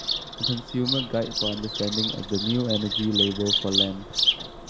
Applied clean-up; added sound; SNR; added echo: none; Bird vocalization, bird call, bird song; 0 dB; none.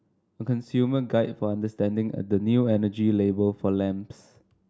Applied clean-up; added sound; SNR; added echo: none; none; none; none.